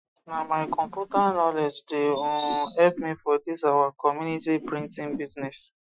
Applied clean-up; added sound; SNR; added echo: classical method Wiener filter.